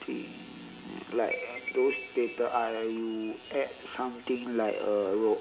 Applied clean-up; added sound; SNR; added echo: none; Chime; 15 dB; reverberation time 0.3 s.